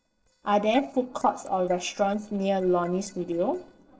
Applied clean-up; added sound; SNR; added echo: neural separator model SepFormer DNS4.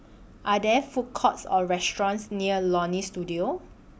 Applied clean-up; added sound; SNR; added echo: none; none; none; none.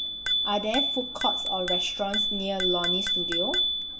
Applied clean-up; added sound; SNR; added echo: none; Bicycle bell; -3 dB; reverberation time 0.6 s.